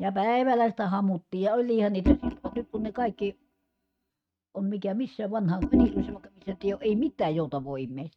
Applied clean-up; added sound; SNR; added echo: neural mask model RNNoise.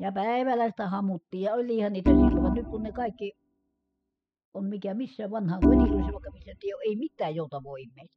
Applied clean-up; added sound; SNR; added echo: classical method spectral subtraction.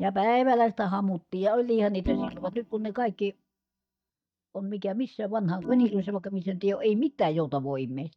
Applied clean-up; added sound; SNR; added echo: neural mask model DeepFilterNet 3.